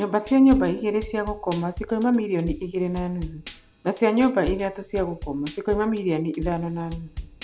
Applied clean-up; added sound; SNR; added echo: none; Drum kit; 14 dB; none.